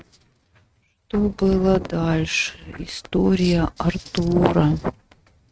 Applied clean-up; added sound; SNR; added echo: neural mask model RNNoise.